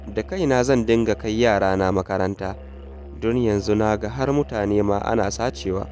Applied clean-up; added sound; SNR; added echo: none; Musical instrument; 16 dB; none.